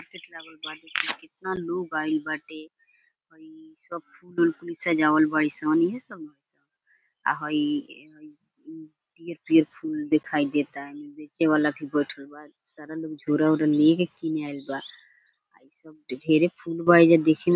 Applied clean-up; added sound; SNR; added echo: none; none; none; none.